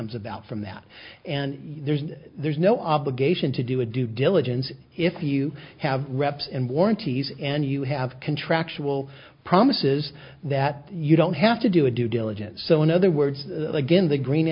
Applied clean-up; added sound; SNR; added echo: none; none; none; none.